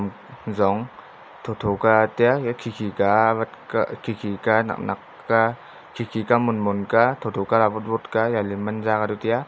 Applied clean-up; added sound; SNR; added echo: none; none; none; none.